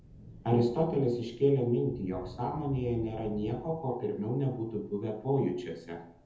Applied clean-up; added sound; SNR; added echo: none; Thunder / Rain; 18 dB; reverberation time 0.7 s.